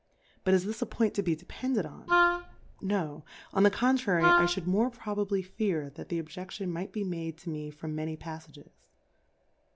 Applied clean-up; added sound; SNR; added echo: none; Wind instrument, woodwind instrument; -2 dB; none.